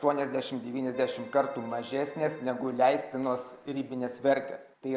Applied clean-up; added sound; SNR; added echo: none; Keyboard (musical); 18 dB; none.